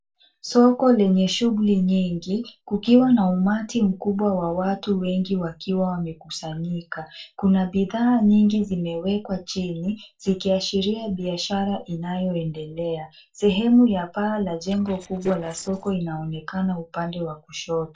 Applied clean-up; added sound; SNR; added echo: neural separator model SepFormer DNS4.